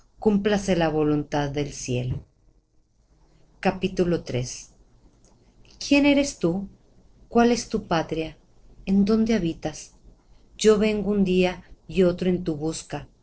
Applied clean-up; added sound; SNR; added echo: neural separator model SepFormer DNS4.